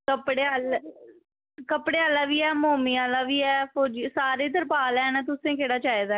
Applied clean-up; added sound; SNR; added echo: none; none; none; none.